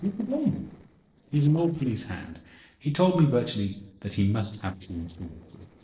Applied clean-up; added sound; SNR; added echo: neural separator model SepFormer DNS4.